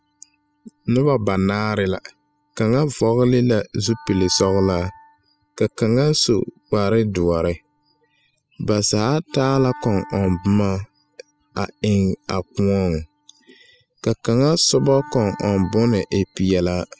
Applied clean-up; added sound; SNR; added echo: classical method spectral subtraction.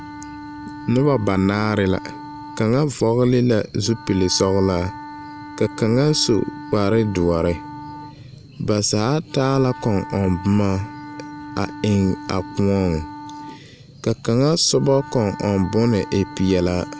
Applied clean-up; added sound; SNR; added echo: none; Wind instrument, woodwind instrument; 15 dB; none.